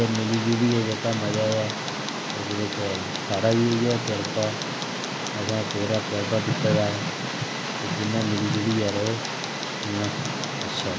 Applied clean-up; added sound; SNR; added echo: none; Tick; 2 dB; none.